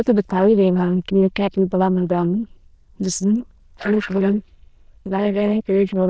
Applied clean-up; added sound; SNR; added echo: neural diffusion model UNIVERSE++.